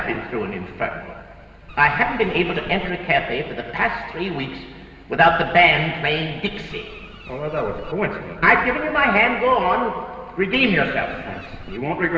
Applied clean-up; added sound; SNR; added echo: none; Bird; 18 dB; reverberation time 2.1 s.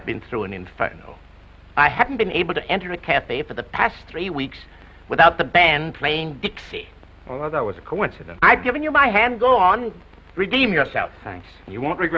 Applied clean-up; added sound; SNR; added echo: none; none; none; none.